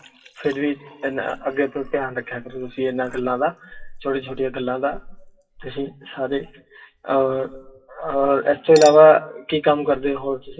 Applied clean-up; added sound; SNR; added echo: classical method WPE with log-MMSE.